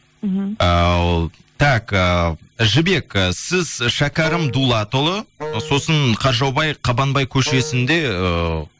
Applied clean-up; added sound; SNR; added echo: none; Wind instrument, woodwind instrument; 13 dB; none.